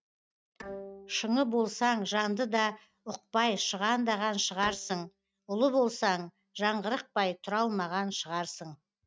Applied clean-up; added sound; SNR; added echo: neural mask model RNNoise.